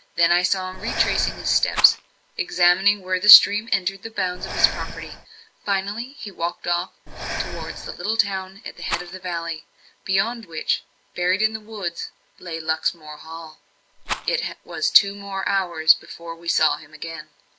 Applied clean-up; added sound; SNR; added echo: none; Breathing + Rattle; 8 dB; none.